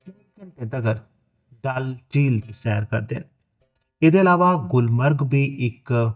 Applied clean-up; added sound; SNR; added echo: neural mask model DeepFilterNet 3.